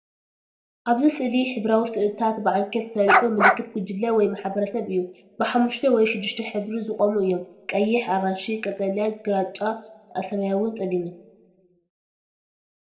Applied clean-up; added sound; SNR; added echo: none; Bark; -5 dB; reverberation time 1.1 s.